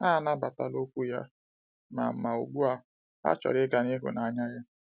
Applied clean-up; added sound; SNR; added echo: none; none; none; none.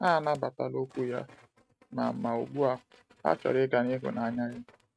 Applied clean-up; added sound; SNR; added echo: neural mask model RNNoise.